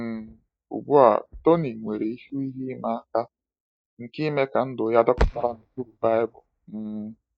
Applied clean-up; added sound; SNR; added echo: neural mask model DeepFilterNet 3.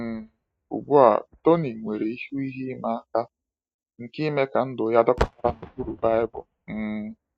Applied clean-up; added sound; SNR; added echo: neural mask model RNNoise.